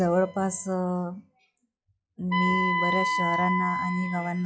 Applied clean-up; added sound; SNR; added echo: classical method log-MMSE.